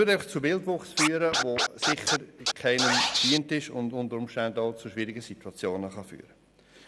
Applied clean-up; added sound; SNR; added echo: none; Scratching (performance technique); -1 dB; none.